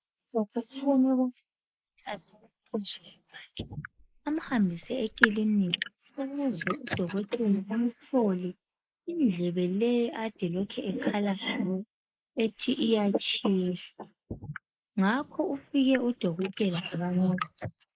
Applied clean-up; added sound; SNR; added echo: neural mask model Resemble Enhance denoiser.